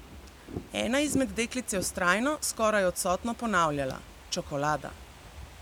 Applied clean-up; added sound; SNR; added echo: none; Fireworks / Ocean; 14 dB; none.